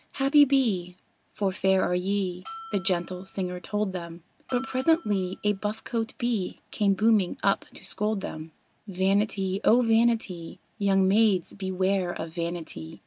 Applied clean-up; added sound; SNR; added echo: none; Bell; 20 dB; none.